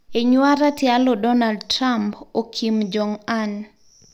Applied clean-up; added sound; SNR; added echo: none; none; none; none.